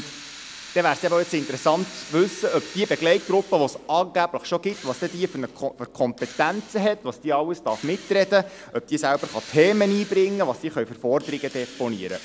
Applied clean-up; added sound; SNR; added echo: none; Drill; 19 dB; none.